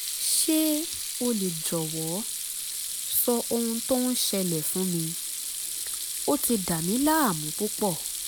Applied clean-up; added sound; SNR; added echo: none; Sink (filling or washing) / Water tap, faucet; 4 dB; none.